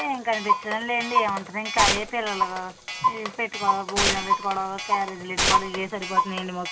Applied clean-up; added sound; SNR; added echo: none; Clock + Tearing; -2 dB; none.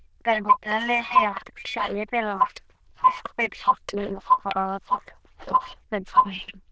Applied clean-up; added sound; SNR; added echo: neural diffusion model UNIVERSE++.